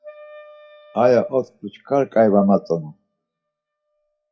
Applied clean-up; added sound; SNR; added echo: classical method WPE with log-MMSE.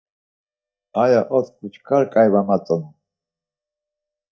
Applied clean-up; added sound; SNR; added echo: neural mask model DeepFilterNet 3.